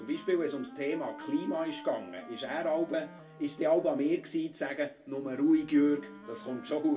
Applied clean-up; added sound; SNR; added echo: none; Wind instrument, woodwind instrument; 18 dB; reverberation time 0.2 s.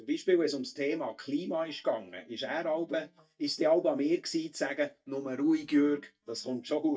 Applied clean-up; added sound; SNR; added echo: neural mask model DeepFilterNet 3.